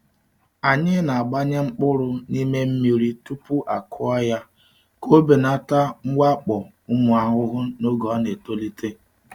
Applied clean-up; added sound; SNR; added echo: none; none; none; none.